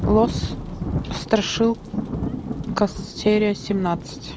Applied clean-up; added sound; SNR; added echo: none; Thunder / Rain; 5 dB; none.